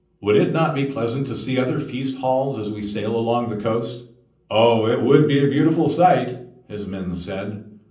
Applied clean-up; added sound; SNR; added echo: none; none; none; reverberation time 0.6 s.